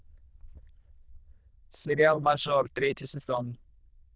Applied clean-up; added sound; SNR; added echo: neural diffusion model UNIVERSE++.